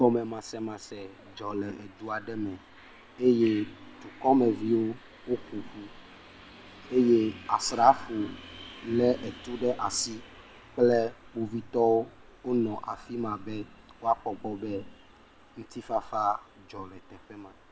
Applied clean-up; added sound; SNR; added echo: none; none; none; none.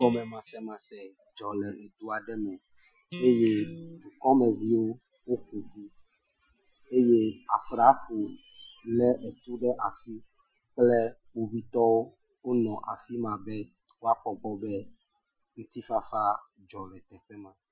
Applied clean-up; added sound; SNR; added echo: classical method Wiener filter.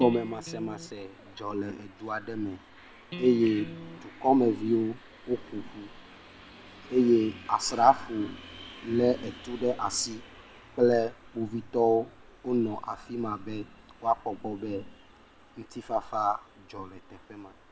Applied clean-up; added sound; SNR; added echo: none; Electric guitar; 12 dB; none.